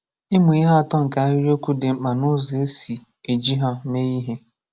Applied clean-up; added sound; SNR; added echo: none; none; none; none.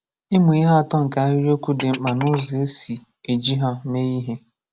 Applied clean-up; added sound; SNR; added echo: none; Glass; 17 dB; none.